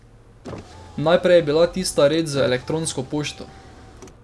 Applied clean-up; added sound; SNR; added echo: none; Car; 19 dB; none.